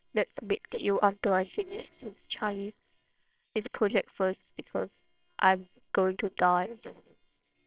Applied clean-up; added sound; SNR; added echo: neural separator model SepFormer WHAMR!.